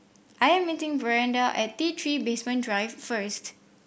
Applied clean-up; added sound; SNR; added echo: none; none; none; none.